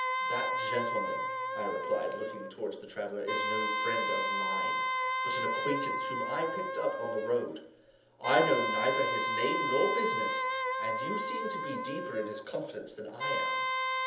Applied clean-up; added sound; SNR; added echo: none; Wind instrument, woodwind instrument; -2 dB; reverberation time 0.7 s.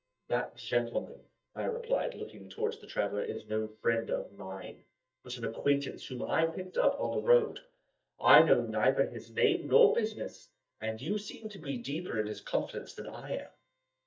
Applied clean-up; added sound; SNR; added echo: neural mask model DeepFilterNet 3.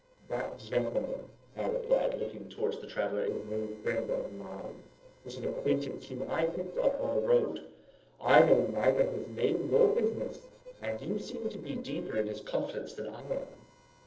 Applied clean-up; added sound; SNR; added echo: neural separator model SepFormer DNS4.